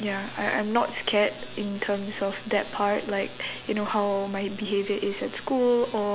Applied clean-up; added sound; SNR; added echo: none; none; none; none.